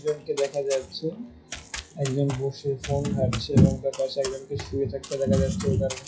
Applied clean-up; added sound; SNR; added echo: classical method WPE with log-MMSE.